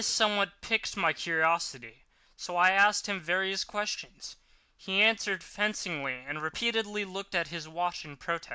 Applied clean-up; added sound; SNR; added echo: none; none; none; none.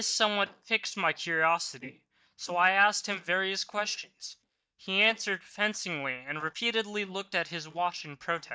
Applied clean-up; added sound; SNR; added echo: neural mask model DeepFilterNet 3.